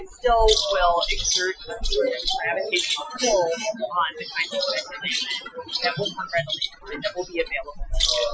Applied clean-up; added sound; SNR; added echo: classical method Wiener filter.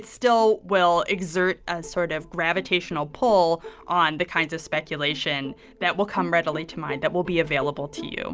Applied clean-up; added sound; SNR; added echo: none; none; none; none.